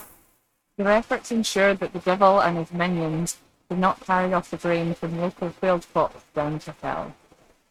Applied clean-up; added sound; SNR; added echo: neural mask model RNNoise.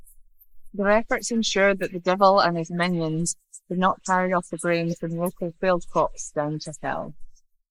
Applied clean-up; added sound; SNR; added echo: neural mask model Resemble Enhance denoiser.